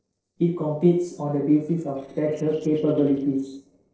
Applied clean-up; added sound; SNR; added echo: neural separator model SepFormer DNS4.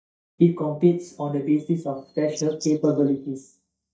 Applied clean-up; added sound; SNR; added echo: neural mask model DeepFilterNet 3.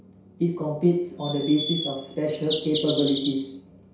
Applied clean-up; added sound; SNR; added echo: none; Bird vocalization, bird call, bird song; 0 dB; reverberation time 0.6 s.